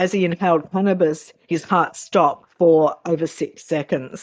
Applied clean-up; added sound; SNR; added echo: neural mask model DeepFilterNet 3.